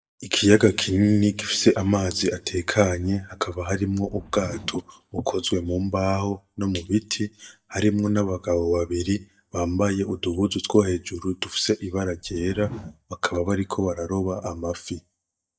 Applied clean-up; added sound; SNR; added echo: neural mask model DeepFilterNet 3.